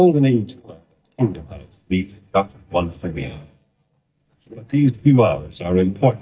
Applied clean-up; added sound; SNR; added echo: neural mask model DeepFilterNet 3.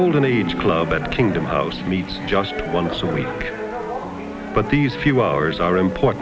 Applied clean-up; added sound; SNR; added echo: none; none; none; none.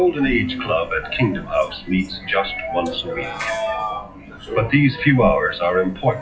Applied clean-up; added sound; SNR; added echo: classical method WPE with log-MMSE.